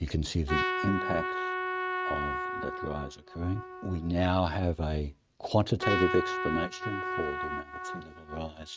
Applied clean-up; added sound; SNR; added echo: neural mask model RNNoise.